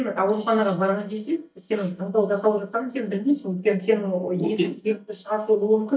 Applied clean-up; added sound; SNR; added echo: neural mask model DeepFilterNet 3.